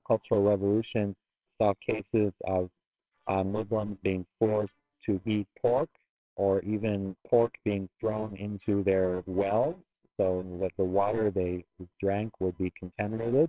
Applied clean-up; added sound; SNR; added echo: neural separator model SepFormer WHAMR!.